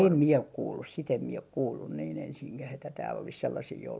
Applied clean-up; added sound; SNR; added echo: none; none; none; none.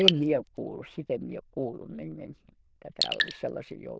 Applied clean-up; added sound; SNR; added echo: neural diffusion model UNIVERSE++.